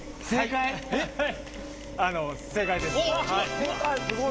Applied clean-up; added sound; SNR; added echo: none; Mechanisms; 13 dB; none.